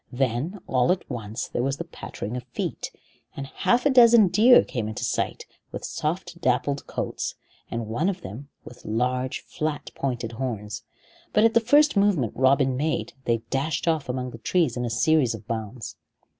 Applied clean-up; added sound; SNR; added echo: none; none; none; none.